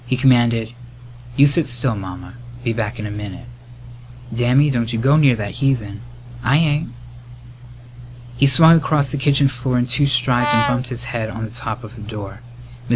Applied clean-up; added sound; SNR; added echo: none; Brass instrument; 4 dB; none.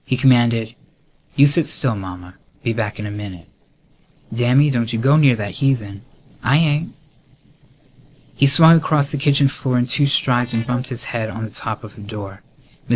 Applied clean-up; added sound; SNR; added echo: neural separator model SepFormer DNS4.